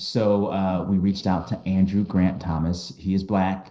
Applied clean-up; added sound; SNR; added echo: neural separator model SepFormer DNS4.